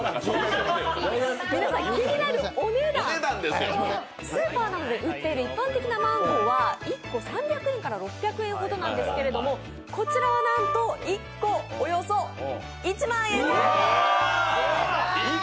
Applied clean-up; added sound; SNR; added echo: none; Wind instrument, woodwind instrument; 3 dB; none.